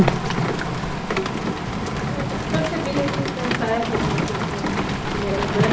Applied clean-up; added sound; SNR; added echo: none; Rain; -3 dB; none.